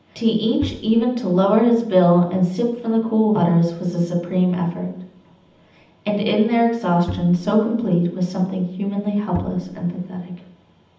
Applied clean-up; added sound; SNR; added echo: none; Bowed string instrument; 11 dB; reverberation time 0.8 s.